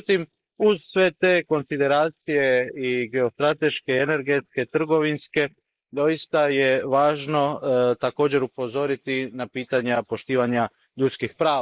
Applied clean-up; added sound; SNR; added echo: neural mask model Resemble Enhance denoiser.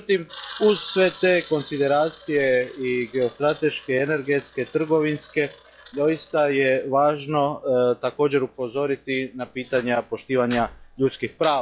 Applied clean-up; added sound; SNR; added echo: classical method log-MMSE.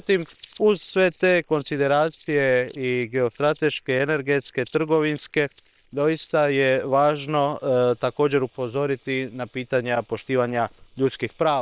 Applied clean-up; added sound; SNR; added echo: neural separator model SepFormer WHAM!.